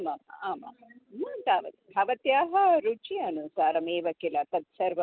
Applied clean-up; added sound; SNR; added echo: none; none; none; none.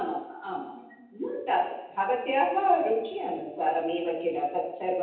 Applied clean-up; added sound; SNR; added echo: none; none; none; reverberation time 0.9 s.